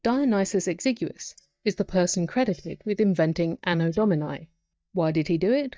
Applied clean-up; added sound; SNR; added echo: neural mask model DeepFilterNet 3.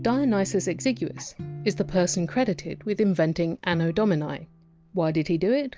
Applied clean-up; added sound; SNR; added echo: none; none; none; none.